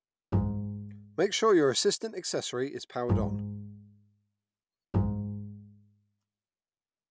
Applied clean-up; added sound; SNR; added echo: none; Bowed string instrument; 1 dB; none.